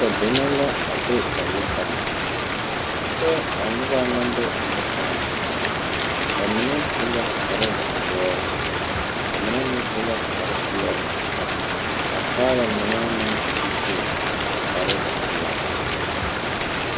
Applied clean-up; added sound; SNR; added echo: none; Rain; -4 dB; none.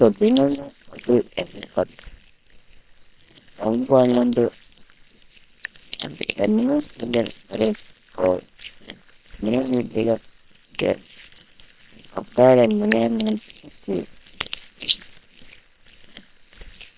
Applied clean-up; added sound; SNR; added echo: neural separator model SepFormer WHAM!.